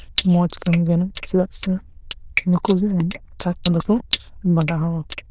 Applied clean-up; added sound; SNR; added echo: neural diffusion model UNIVERSE++.